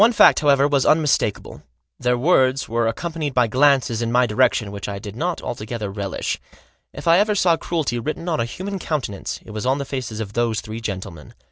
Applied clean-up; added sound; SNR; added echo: none; none; none; none.